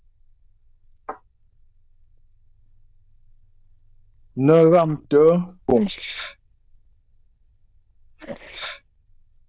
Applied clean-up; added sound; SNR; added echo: neural diffusion model UNIVERSE++.